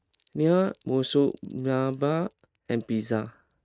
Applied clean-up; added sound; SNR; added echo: neural mask model RNNoise.